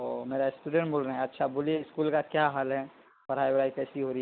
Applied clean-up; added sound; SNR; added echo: none; none; none; none.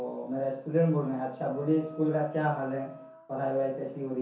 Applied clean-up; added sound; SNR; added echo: none; Wind instrument, woodwind instrument; 20 dB; reverberation time 0.6 s.